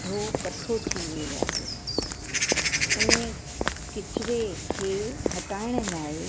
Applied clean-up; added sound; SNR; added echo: none; Walk, footsteps / Bird vocalization, bird call, bird song; -3 dB; none.